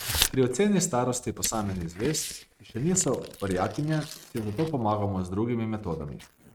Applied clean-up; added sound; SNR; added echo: neural mask model RNNoise.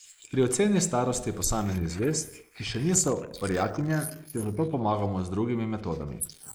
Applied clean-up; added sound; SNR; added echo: neural mask model Resemble Enhance denoiser.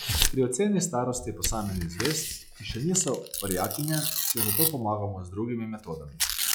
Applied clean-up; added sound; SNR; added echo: classical method log-MMSE.